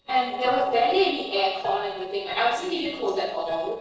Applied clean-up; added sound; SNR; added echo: neural separator model SepFormer DNS4.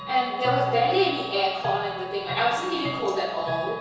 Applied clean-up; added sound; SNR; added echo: none; Chime / Clock; 7 dB; reverberation time 1.1 s.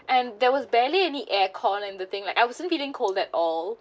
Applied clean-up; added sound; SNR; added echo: none; none; none; none.